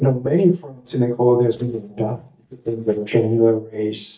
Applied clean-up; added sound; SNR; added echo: neural mask model DeepFilterNet 3.